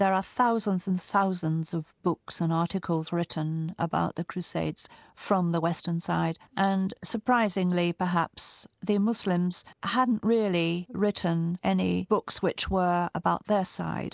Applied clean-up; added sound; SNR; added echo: none; none; none; none.